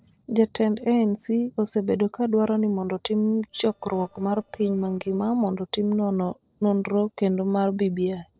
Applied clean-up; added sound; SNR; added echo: neural separator model SepFormer DNS4.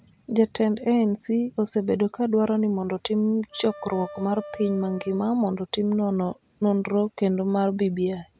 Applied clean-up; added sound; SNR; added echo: none; Wind instrument, woodwind instrument; 18 dB; none.